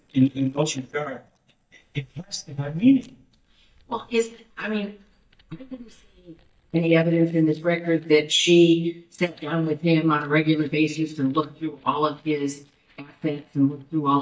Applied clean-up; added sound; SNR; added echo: neural mask model DeepFilterNet 3.